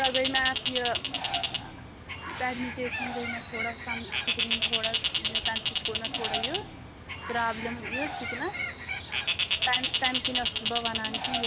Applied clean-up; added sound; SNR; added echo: none; Bird; -4 dB; none.